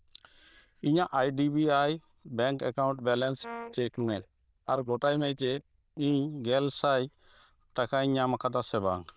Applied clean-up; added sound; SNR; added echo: neural diffusion model UNIVERSE++.